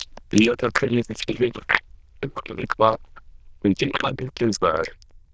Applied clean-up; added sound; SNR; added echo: neural diffusion model UNIVERSE++.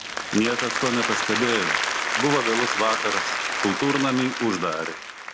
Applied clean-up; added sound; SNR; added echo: none; Applause; 1 dB; none.